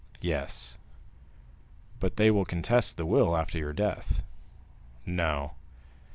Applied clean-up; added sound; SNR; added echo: none; none; none; none.